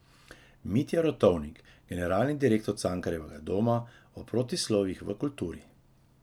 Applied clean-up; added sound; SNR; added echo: none; none; none; none.